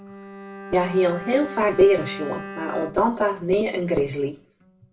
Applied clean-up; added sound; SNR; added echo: none; Bowed string instrument; 14 dB; reverberation time 0.2 s.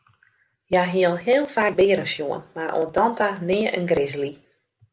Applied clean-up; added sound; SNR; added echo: none; none; none; none.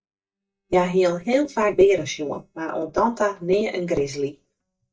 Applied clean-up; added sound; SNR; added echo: neural mask model DeepFilterNet 3.